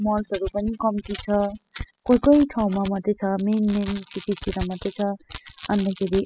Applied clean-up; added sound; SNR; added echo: classical method spectral subtraction.